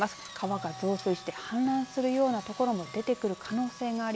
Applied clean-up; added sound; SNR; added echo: none; Drill + Chime / Clock; 15 dB; none.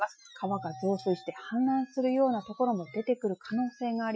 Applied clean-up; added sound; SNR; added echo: classical method Wiener filter.